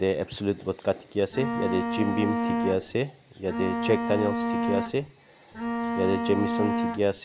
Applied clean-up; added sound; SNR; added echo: none; Bowed string instrument; 0 dB; none.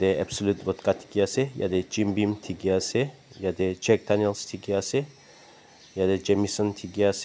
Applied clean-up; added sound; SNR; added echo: none; none; none; none.